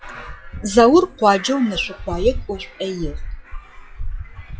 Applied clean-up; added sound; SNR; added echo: classical method WPE with log-MMSE.